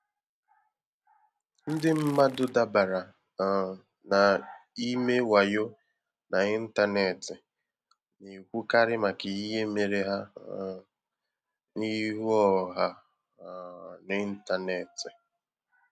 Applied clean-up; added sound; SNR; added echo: none; Crackle; 18 dB; none.